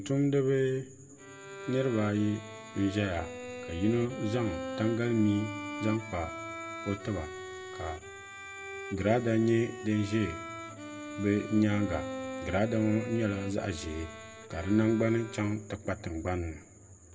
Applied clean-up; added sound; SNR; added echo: none; Bowed string instrument; 11 dB; reverberation time 1.0 s.